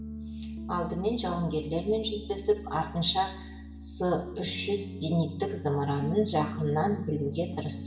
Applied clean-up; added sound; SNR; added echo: none; Piano; 10 dB; reverberation time 0.9 s.